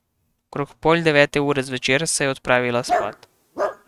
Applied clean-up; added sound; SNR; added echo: neural mask model RNNoise.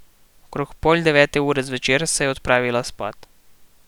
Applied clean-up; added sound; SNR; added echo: none; none; none; none.